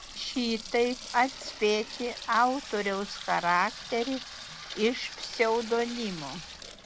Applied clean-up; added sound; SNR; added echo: none; Sink (filling or washing) / Water tap, faucet; 12 dB; none.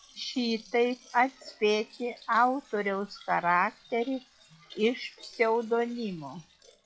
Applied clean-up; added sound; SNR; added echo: classical method log-MMSE.